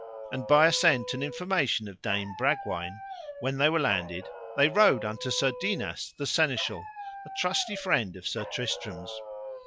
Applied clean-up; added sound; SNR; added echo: none; Dog; 12 dB; none.